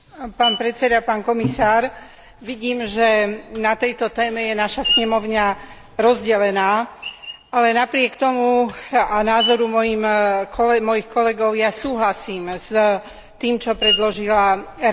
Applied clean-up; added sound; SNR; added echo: none; Screech; 11 dB; none.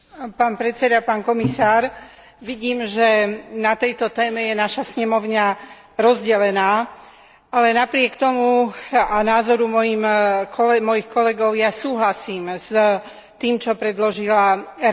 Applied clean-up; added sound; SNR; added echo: none; none; none; none.